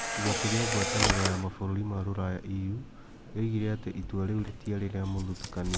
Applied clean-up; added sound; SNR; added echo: none; Camera; 3 dB; none.